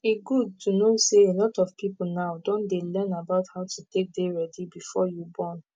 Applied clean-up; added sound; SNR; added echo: none; none; none; none.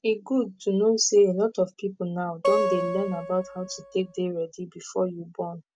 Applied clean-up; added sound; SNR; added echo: none; Acoustic guitar; 3 dB; none.